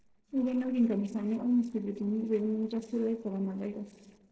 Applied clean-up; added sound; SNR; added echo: neural separator model SepFormer DNS4.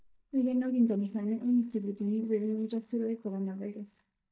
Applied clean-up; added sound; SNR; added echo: neural mask model DeepFilterNet 3.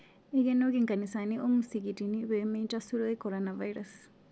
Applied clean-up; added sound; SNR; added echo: none; none; none; none.